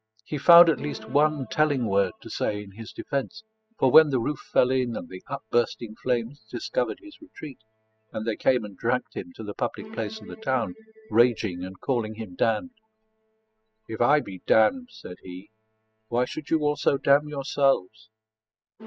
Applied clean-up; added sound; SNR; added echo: classical method spectral subtraction.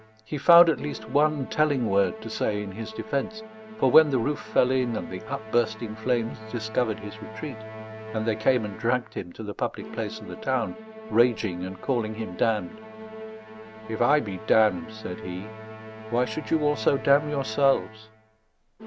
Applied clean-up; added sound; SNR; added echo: none; Musical instrument; 14 dB; none.